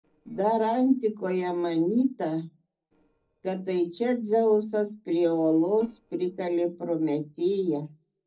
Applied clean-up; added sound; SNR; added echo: neural separator model SepFormer DNS4.